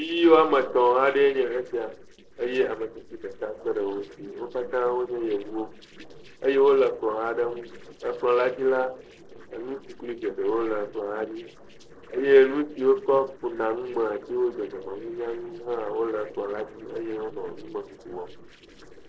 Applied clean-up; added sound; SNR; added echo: neural separator model SepFormer DNS4.